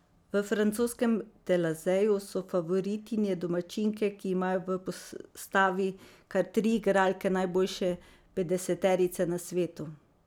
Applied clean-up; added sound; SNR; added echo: none; none; none; none.